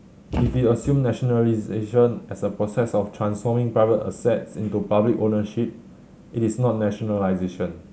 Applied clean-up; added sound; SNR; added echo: none; Thump, thud; 8 dB; none.